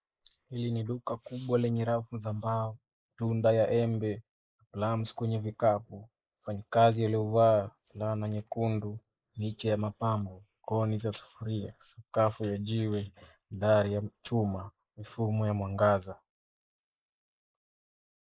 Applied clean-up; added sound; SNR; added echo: neural mask model Resemble Enhance denoiser.